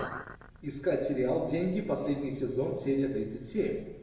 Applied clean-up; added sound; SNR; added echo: none; none; none; reverberation time 0.9 s.